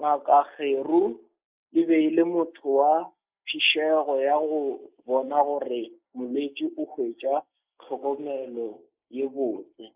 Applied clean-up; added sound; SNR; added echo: neural mask model Resemble Enhance denoiser.